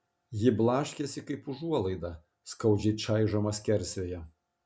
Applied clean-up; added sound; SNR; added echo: none; none; none; none.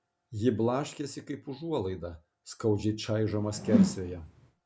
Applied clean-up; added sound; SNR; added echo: none; Whoosh, swoosh, swish; -3 dB; none.